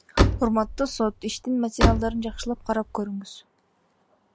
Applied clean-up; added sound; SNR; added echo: none; Slam; -2 dB; none.